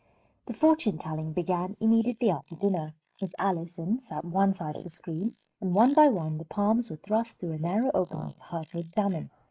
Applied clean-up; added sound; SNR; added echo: neural mask model Resemble Enhance denoiser.